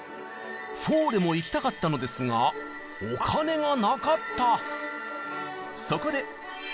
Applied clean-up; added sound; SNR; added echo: none; Wind instrument, woodwind instrument; 16 dB; none.